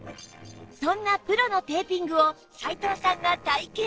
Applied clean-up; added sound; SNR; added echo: neural separator model SepFormer DNS4.